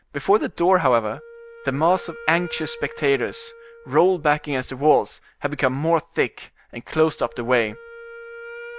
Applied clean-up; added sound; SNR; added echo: none; Wind instrument, woodwind instrument; 19 dB; none.